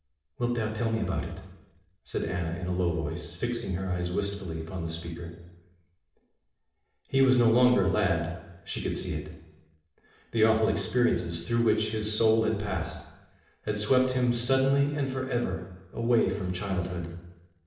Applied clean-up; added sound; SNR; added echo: none; none; none; reverberation time 0.9 s.